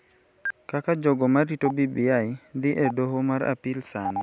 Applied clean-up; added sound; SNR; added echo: none; Stream; 13 dB; none.